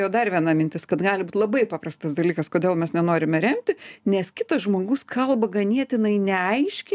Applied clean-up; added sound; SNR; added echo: none; none; none; none.